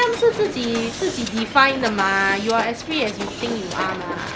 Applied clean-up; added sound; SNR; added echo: none; Hiss; 9 dB; none.